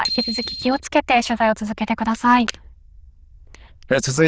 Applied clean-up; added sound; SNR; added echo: neural diffusion model UNIVERSE++.